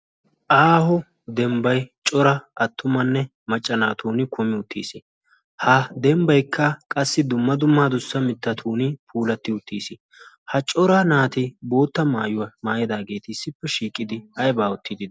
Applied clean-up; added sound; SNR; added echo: none; none; none; none.